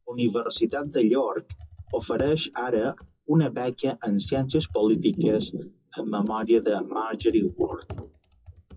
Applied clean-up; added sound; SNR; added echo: classical method WPE with log-MMSE.